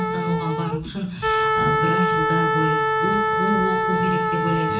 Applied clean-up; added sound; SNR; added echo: none; Wind instrument, woodwind instrument; -4 dB; reverberation time 0.7 s.